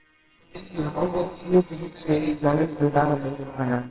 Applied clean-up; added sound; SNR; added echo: neural separator model SepFormer WHAMR!.